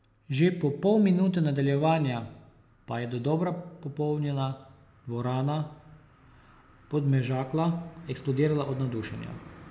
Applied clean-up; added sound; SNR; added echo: none; none; none; none.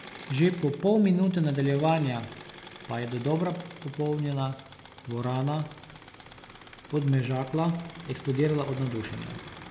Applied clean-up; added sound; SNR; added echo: none; Engine / Mechanisms; 18 dB; none.